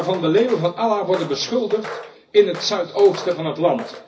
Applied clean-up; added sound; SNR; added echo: none; Walk, footsteps; 17 dB; reverberation time 0.4 s.